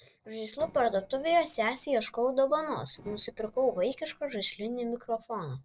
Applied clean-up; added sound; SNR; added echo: neural separator model SepFormer DNS4.